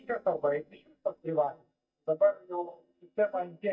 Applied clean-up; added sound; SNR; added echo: neural mask model DeepFilterNet 3.